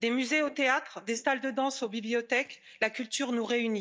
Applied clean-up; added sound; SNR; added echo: neural mask model DeepFilterNet 3.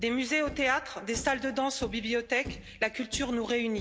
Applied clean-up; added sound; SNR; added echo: none; Thump, thud; 15 dB; none.